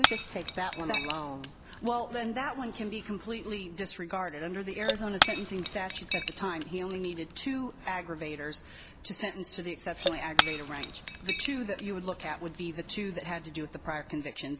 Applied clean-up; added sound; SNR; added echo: none; Shatter / Crushing; -1 dB; none.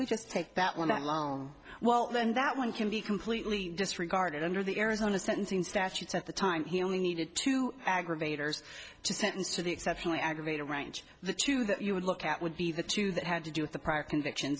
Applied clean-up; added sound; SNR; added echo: none; none; none; none.